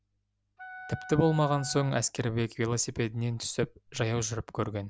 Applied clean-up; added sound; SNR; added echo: none; Wind instrument, woodwind instrument; 15 dB; none.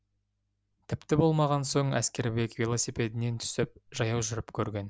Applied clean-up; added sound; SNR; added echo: none; none; none; none.